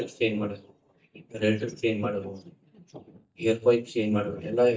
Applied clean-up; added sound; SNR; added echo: neural mask model DeepFilterNet 3.